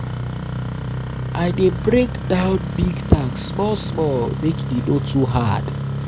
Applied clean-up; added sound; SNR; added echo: none; Engine starting; 4 dB; none.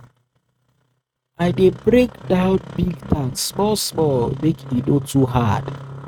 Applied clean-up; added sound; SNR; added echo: neural mask model RNNoise.